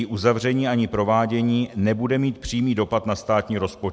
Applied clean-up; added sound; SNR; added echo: none; none; none; none.